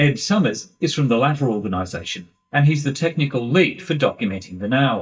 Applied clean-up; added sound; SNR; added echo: neural mask model DeepFilterNet 3.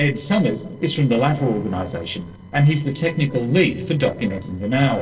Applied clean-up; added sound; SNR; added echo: neural separator model SepFormer DNS4.